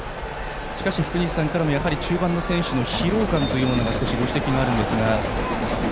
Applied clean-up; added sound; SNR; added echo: none; Brass instrument + Accelerating, revving, vroom; 9 dB; none.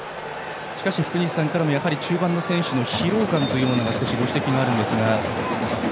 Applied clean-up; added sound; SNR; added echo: none; none; none; none.